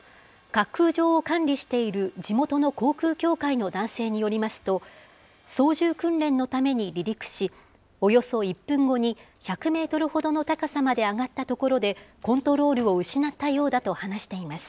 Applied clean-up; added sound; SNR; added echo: none; none; none; none.